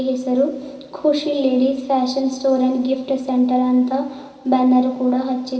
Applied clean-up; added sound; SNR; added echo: none; none; none; reverberation time 2.8 s.